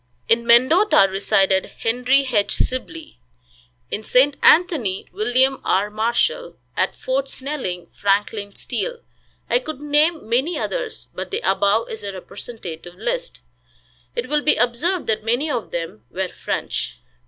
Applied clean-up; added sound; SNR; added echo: none; none; none; none.